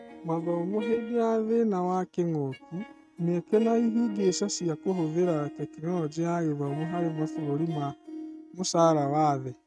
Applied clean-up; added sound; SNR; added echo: neural mask model RNNoise.